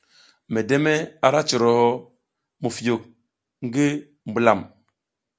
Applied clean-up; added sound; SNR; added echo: none; none; none; none.